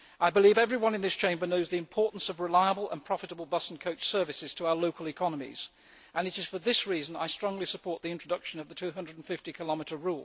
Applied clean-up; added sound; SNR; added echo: none; none; none; none.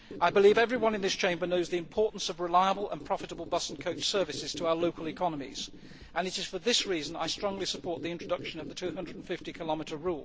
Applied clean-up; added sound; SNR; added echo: none; Squeak; 15 dB; none.